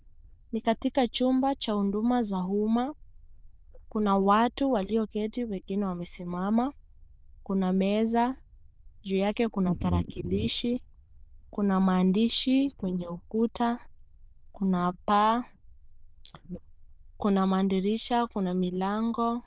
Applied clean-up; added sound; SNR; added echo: neural diffusion model UNIVERSE++.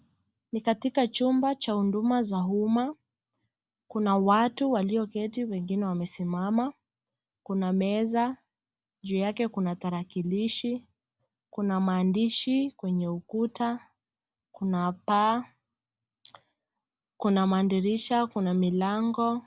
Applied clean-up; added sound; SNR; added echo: none; none; none; none.